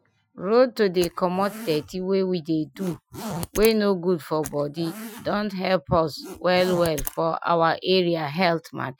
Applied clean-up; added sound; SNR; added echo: classical method Wiener filter.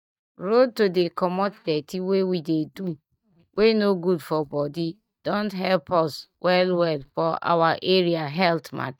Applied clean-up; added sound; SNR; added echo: neural mask model DeepFilterNet 3.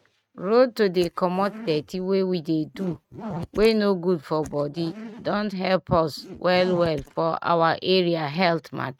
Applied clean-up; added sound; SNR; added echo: neural mask model RNNoise.